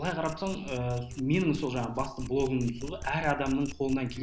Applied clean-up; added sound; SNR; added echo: none; Domestic sounds, home sounds; 12 dB; none.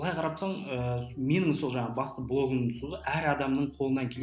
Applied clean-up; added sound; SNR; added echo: none; none; none; none.